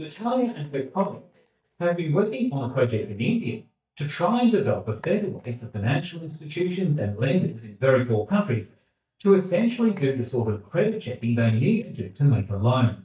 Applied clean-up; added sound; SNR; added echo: neural mask model DeepFilterNet 3.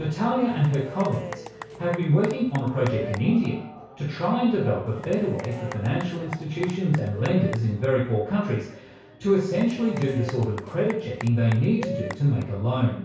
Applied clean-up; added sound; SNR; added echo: none; Applause / Cheering / Clapping; 13 dB; reverberation time 0.6 s.